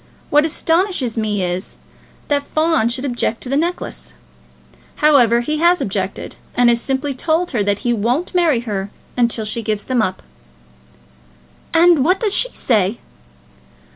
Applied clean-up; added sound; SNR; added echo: none; none; none; none.